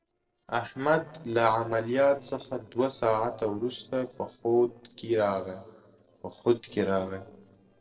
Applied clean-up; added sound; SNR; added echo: neural separator model SepFormer DNS4.